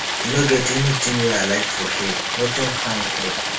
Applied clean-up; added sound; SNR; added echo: none; Stream; 1 dB; reverberation time 0.2 s.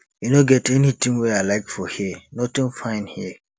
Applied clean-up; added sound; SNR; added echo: none; none; none; none.